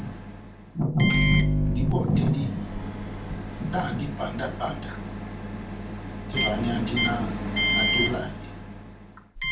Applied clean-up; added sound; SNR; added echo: none; Microwave oven; -1 dB; reverberation time 0.3 s.